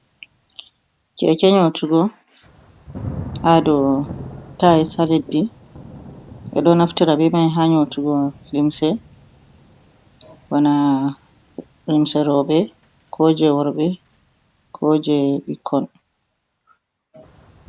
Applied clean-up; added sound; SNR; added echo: none; Thunder / Rain; 20 dB; none.